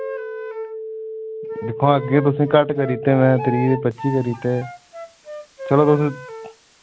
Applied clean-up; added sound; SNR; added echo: none; Telephone + Wind instrument, woodwind instrument; 10 dB; none.